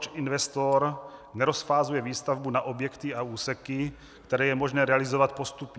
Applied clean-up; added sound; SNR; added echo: none; none; none; none.